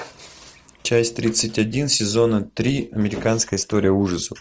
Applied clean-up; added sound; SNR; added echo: none; none; none; none.